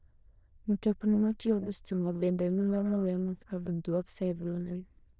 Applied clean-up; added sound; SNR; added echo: neural diffusion model UNIVERSE++.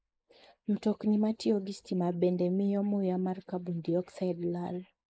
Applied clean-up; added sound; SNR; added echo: neural mask model Resemble Enhance denoiser.